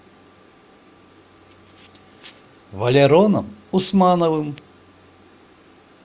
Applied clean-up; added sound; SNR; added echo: none; none; none; none.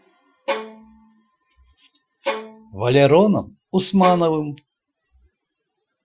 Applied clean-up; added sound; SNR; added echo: classical method Wiener filter.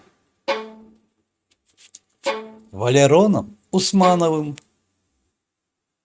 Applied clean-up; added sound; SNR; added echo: neural mask model RNNoise.